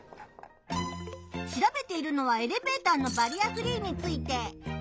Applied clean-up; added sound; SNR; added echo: none; Shatter; 12 dB; none.